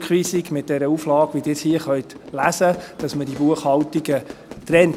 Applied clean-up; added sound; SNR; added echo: none; Fire / Fireworks; 19 dB; none.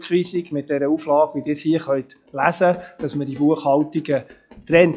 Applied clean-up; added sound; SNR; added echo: classical method log-MMSE.